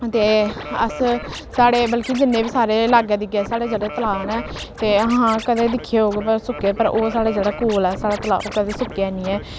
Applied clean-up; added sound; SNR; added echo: none; Scratching (performance technique); 13 dB; none.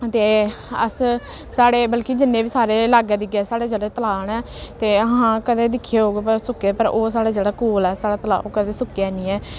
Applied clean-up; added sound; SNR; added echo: none; none; none; none.